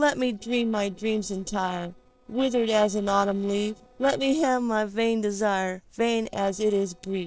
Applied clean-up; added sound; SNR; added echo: neural separator model SepFormer DNS4.